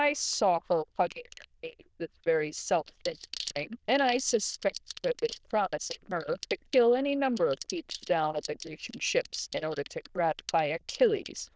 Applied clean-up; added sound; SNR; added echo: neural diffusion model UNIVERSE++.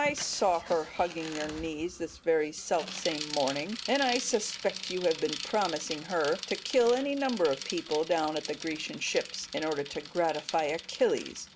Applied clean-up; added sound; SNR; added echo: none; Bicycle; 11 dB; none.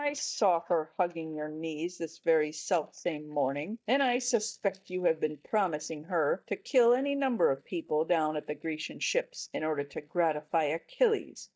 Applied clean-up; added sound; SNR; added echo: neural mask model DeepFilterNet 3.